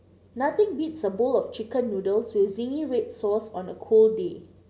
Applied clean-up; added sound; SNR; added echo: none; none; none; none.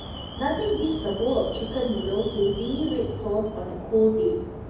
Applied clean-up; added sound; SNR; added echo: none; Alarm; 10 dB; reverberation time 0.9 s.